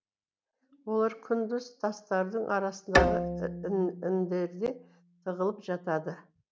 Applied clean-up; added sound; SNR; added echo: none; Bowed string instrument; 0 dB; none.